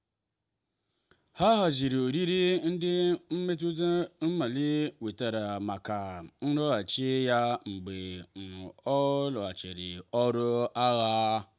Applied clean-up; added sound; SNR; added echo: none; none; none; none.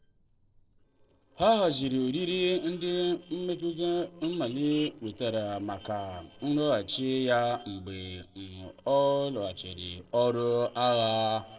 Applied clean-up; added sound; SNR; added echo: neural separator model SepFormer DNS4.